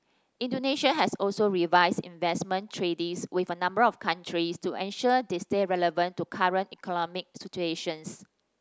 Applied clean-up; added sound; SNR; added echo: none; none; none; none.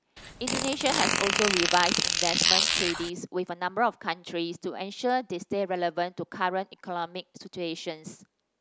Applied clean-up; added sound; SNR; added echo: none; Fart; -3 dB; none.